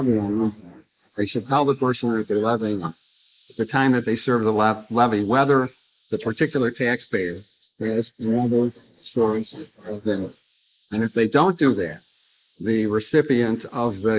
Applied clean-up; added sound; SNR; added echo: neural mask model Resemble Enhance denoiser.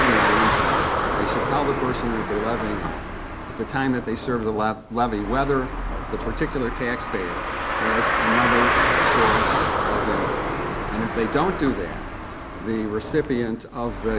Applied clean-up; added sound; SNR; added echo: none; Car; -2 dB; none.